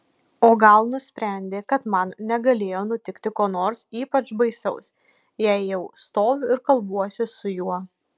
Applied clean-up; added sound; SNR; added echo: none; none; none; none.